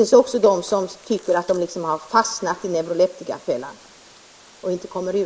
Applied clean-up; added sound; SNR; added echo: neural mask model Resemble Enhance denoiser.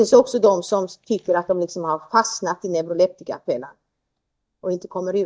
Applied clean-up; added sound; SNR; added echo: neural mask model DeepFilterNet 3.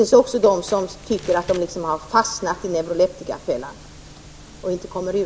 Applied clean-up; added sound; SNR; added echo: none; Crumpling, crinkling; 20 dB; none.